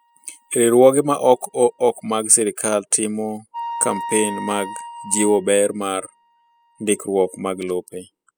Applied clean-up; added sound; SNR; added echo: classical method spectral subtraction.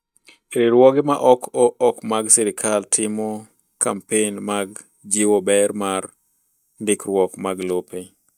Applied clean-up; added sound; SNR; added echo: neural mask model DeepFilterNet 3.